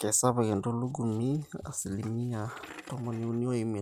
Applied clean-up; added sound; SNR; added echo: neural mask model RNNoise.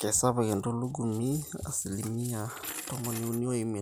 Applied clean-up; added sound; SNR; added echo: none; Coin (dropping); 14 dB; none.